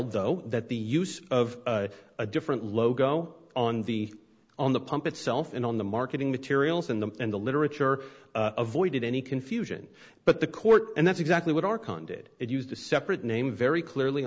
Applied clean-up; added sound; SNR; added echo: none; none; none; none.